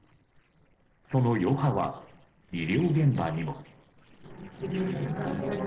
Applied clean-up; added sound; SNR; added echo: neural separator model SepFormer DNS4.